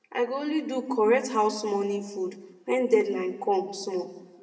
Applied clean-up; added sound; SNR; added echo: none; none; none; reverberation time 0.9 s.